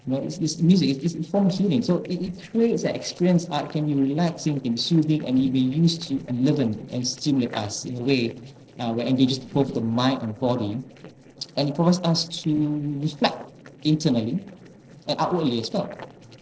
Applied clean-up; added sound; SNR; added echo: neural separator model SepFormer DNS4.